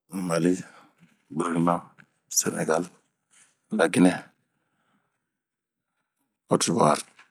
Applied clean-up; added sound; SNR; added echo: none; none; none; none.